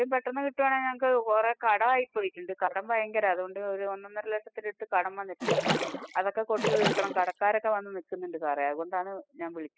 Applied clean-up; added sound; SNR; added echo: classical method spectral subtraction.